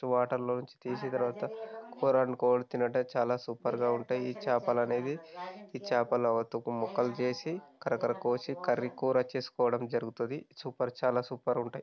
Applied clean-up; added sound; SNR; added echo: none; none; none; none.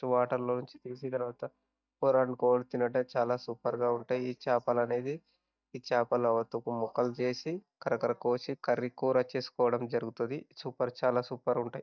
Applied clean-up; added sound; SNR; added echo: neural mask model DeepFilterNet 3.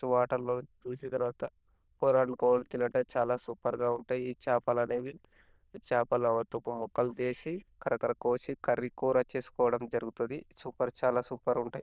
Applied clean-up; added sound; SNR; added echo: neural diffusion model UNIVERSE++.